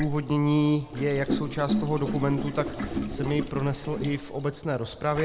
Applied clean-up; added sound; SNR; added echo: none; Gurgling; 6 dB; none.